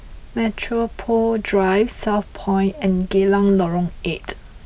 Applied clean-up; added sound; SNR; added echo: none; none; none; none.